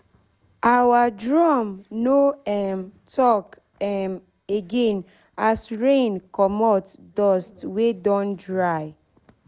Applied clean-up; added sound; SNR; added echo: none; none; none; none.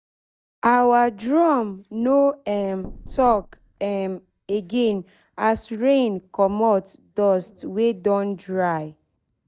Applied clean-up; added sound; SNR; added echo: neural mask model DeepFilterNet 3.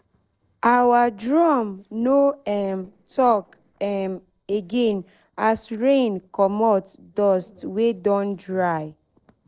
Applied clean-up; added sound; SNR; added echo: neural separator model SepFormer DNS4.